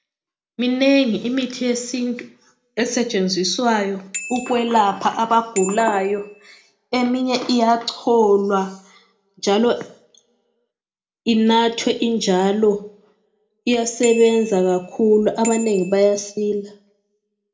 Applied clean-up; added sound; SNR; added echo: none; Bicycle bell; 15 dB; reverberation time 0.3 s.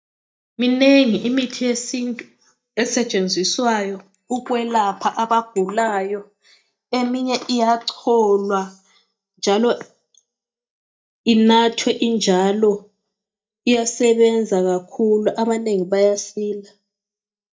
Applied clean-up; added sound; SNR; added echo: neural mask model DeepFilterNet 3.